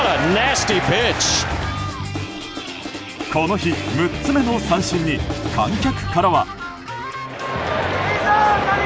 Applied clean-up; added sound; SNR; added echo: none; none; none; none.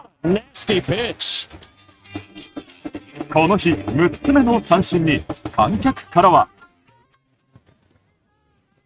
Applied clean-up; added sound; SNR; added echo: neural mask model RNNoise.